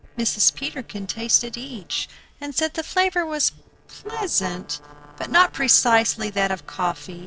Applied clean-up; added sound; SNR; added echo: neural separator model SepFormer DNS4.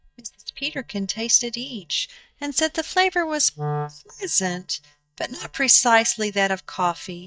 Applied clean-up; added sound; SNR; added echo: neural mask model DeepFilterNet 3.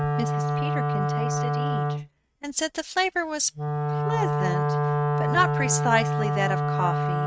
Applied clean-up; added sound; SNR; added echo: neural mask model RNNoise.